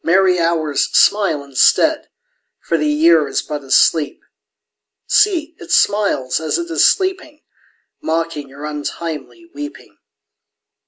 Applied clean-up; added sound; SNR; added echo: none; none; none; none.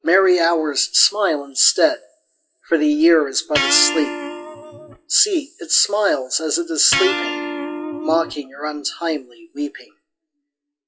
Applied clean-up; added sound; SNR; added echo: classical method WPE with log-MMSE.